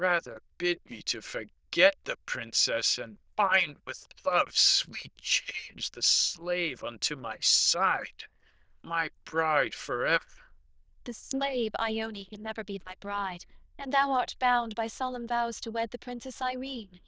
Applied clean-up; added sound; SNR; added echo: neural diffusion model UNIVERSE++.